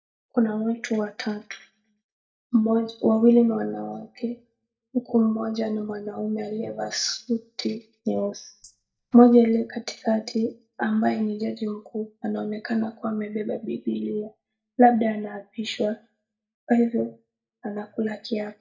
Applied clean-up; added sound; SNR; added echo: neural mask model DeepFilterNet 3.